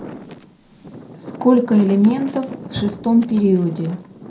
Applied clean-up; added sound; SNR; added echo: none; Wind; 16 dB; reverberation time 0.2 s.